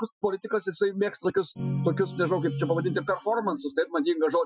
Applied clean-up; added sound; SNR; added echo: classical method Wiener filter.